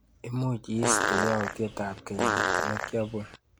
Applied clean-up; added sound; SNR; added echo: none; Fart; -2 dB; none.